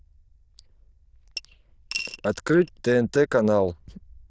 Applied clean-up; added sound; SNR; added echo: neural diffusion model UNIVERSE++.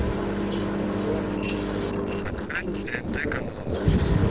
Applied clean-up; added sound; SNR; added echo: neural separator model SepFormer DNS4.